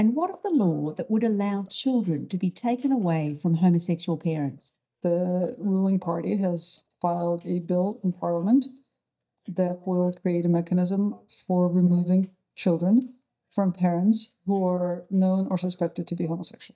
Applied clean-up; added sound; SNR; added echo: neural mask model DeepFilterNet 3.